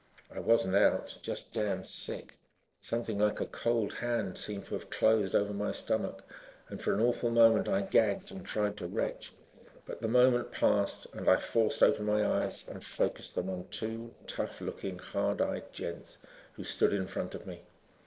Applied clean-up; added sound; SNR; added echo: neural separator model SepFormer DNS4.